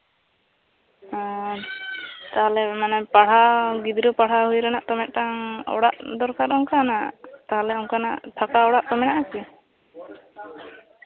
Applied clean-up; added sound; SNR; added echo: none; none; none; none.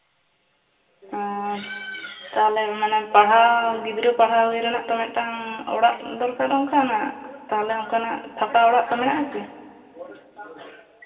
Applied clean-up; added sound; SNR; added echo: none; none; none; reverberation time 2.5 s.